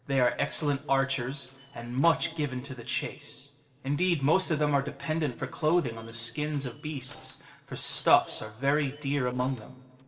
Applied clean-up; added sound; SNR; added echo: neural separator model SepFormer DNS4.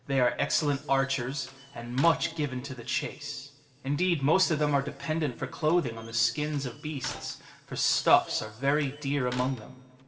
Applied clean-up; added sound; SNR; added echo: none; Slam; 18 dB; reverberation time 1.9 s.